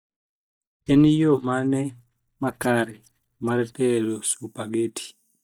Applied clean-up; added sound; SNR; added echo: neural mask model DeepFilterNet 3.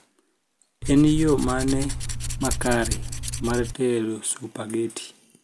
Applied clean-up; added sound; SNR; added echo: none; Tools; 3 dB; none.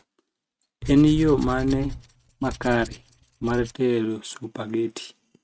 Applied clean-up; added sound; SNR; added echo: neural mask model RNNoise.